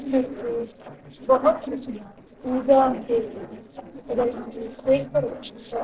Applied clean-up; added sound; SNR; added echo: neural separator model SepFormer DNS4.